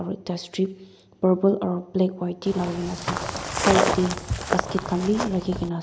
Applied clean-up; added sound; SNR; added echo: none; Walk, footsteps; 2 dB; none.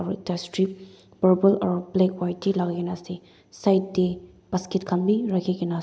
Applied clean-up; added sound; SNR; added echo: none; none; none; none.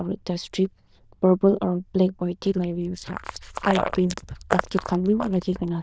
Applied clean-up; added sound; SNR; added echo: neural diffusion model UNIVERSE++.